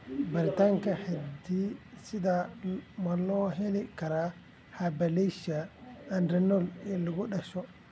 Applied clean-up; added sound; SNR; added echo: none; none; none; none.